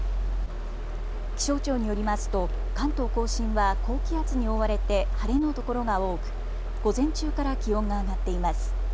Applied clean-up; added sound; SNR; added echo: none; Mechanisms; -2 dB; none.